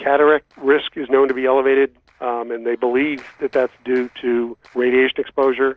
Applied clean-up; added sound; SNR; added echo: neural separator model SepFormer DNS4.